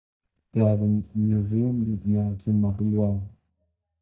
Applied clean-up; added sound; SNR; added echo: neural mask model DeepFilterNet 3.